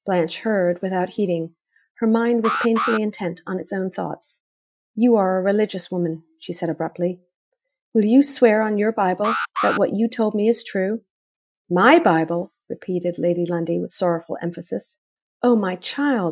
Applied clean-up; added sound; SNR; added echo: classical method Wiener filter.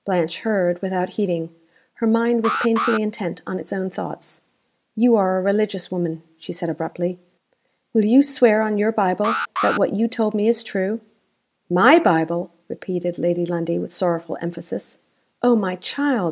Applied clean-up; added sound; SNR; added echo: none; Alarm; 7 dB; none.